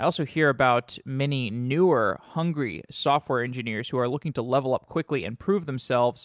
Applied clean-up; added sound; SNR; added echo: none; none; none; none.